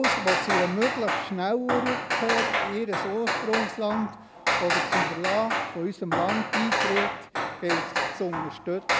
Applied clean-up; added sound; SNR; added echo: none; Hammer; -2 dB; none.